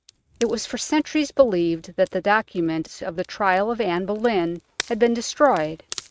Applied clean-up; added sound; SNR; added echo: neural mask model RNNoise.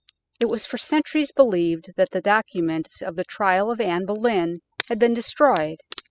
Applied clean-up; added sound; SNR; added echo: classical method spectral subtraction.